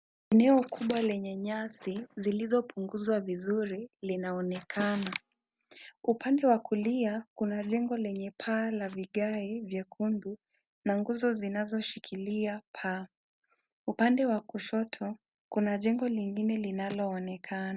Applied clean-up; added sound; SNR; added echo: none; Snare drum; 17 dB; none.